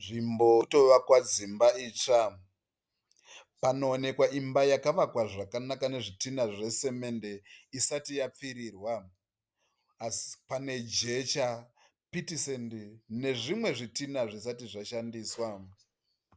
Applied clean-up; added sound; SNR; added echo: none; none; none; none.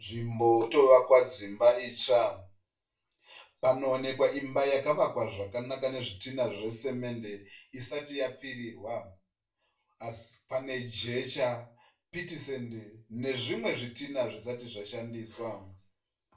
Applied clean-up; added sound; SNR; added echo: none; none; none; reverberation time 0.3 s.